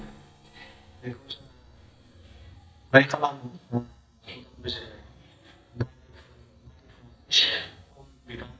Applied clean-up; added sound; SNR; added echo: neural mask model DeepFilterNet 3.